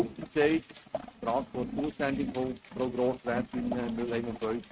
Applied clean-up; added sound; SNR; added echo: neural mask model RNNoise.